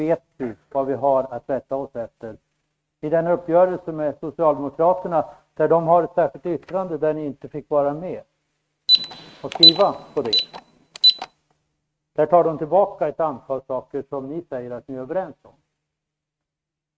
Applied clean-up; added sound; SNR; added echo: neural mask model RNNoise.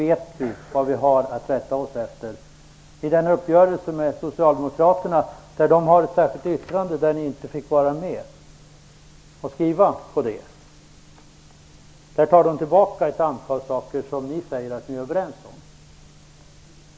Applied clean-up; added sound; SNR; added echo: none; none; none; none.